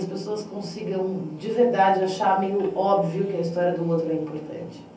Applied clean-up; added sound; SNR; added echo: none; none; none; reverberation time 0.3 s.